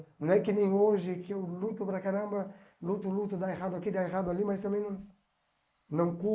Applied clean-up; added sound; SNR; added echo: neural mask model Resemble Enhance denoiser.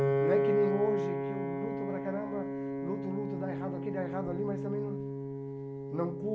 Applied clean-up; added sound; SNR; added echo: none; Piano; -3 dB; none.